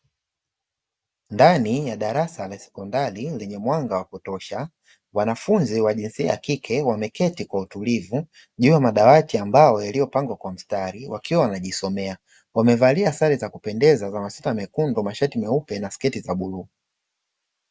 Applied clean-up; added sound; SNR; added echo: none; none; none; none.